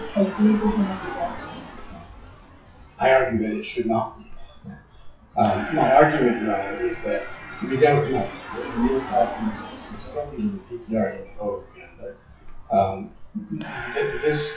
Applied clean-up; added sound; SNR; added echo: classical method WPE with log-MMSE.